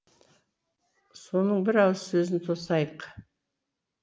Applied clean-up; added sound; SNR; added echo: none; none; none; none.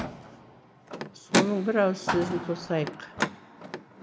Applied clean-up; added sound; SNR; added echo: none; Car; 2 dB; none.